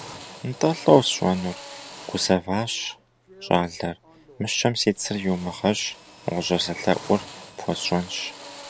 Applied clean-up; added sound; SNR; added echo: none; Drill; 18 dB; none.